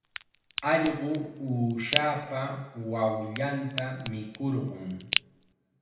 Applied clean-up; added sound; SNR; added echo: none; Crack; 6 dB; reverberation time 0.9 s.